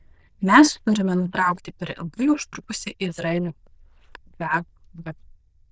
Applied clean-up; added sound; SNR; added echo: neural diffusion model UNIVERSE++.